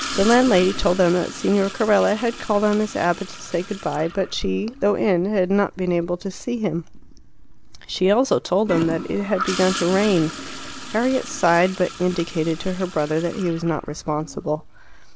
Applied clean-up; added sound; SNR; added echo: none; Toilet flush / Gurgling; 13 dB; none.